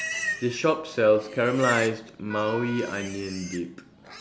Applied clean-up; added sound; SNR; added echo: none; Livestock, farm animals, working animals + Wind instrument, woodwind instrument; 10 dB; none.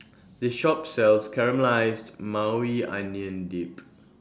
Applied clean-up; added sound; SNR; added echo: none; none; none; none.